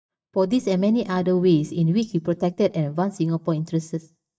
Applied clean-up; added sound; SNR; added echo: neural mask model DeepFilterNet 3.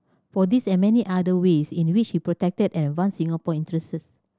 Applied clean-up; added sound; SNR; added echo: none; none; none; none.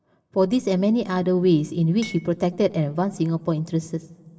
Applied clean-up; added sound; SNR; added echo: none; Glass; 17 dB; reverberation time 1.3 s.